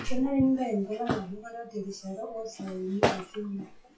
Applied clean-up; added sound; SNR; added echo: classical method WPE with log-MMSE.